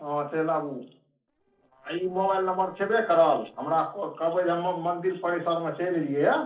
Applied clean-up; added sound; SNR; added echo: neural separator model SepFormer DNS4.